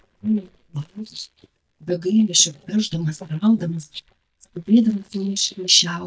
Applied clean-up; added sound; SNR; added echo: neural mask model DeepFilterNet 3.